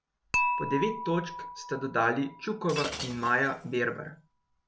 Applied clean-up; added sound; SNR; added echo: none; Shatter + Dishes, pots, and pans / Chink, clink; 5 dB; none.